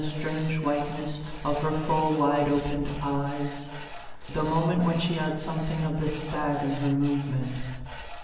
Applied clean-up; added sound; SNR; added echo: none; Tools; 17 dB; reverberation time 1.2 s.